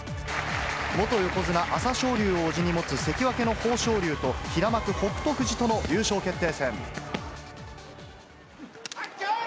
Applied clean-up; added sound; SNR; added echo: none; none; none; none.